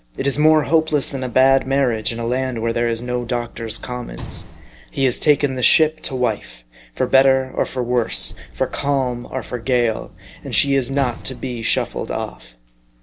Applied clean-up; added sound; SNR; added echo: none; Sliding door / Slam; 19 dB; none.